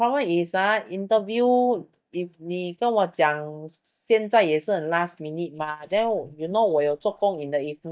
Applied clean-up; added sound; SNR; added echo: neural mask model DeepFilterNet 3.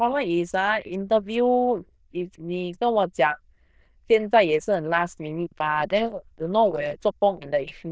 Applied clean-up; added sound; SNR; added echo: neural diffusion model UNIVERSE++.